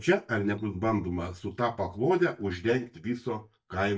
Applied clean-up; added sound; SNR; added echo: neural mask model DeepFilterNet 3.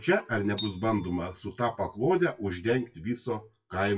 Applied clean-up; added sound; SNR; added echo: classical method WPE with log-MMSE.